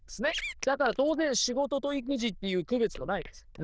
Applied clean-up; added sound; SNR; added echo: neural diffusion model UNIVERSE++.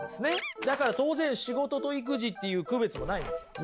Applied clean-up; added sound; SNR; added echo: none; none; none; none.